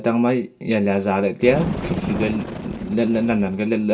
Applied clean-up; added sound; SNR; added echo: none; Bird; 10 dB; reverberation time 0.2 s.